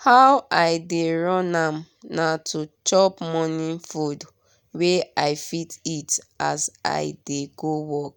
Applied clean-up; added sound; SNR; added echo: none; none; none; none.